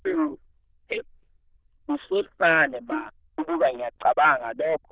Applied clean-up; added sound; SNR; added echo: neural diffusion model UNIVERSE++.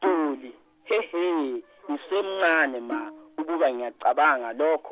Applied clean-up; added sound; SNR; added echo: none; Bowed string instrument; 15 dB; none.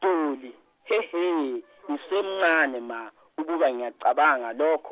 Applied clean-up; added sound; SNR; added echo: none; none; none; none.